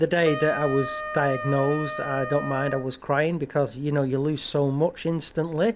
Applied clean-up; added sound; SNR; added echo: none; Wind instrument, woodwind instrument; 11 dB; none.